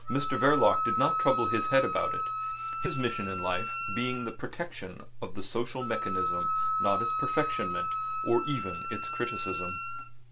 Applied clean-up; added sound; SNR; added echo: none; Wind instrument, woodwind instrument; 1 dB; none.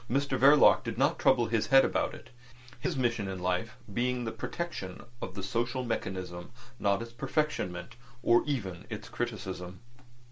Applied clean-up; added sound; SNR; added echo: none; none; none; none.